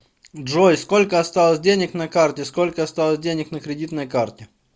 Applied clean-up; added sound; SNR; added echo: none; none; none; none.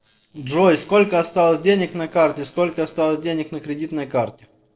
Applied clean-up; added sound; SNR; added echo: neural separator model SepFormer DNS4.